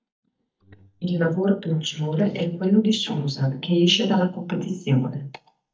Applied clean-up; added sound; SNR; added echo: neural mask model DeepFilterNet 3.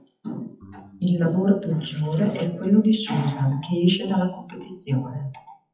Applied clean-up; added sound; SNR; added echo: classical method WPE with log-MMSE.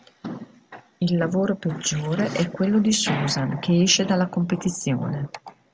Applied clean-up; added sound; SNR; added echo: none; none; none; none.